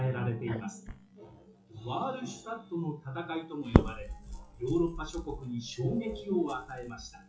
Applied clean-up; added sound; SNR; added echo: classical method WPE with log-MMSE.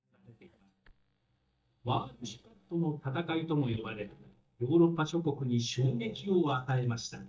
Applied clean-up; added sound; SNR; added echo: neural mask model DeepFilterNet 3.